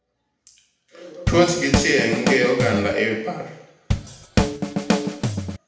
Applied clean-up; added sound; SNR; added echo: none; Drum kit; -1 dB; reverberation time 0.8 s.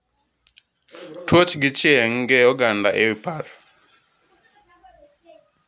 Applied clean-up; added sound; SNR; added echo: none; none; none; none.